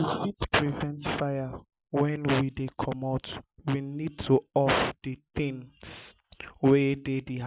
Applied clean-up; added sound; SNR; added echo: none; none; none; none.